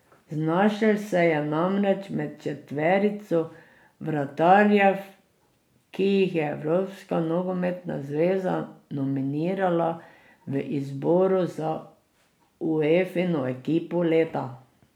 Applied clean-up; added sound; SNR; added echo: none; none; none; none.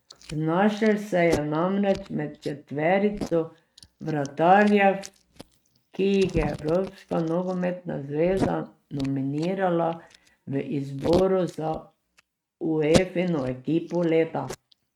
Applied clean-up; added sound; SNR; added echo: neural mask model RNNoise.